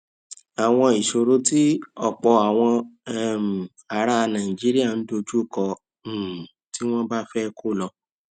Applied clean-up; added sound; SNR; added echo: none; none; none; none.